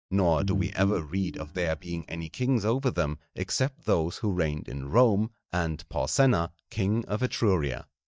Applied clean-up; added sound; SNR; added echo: neural mask model DeepFilterNet 3.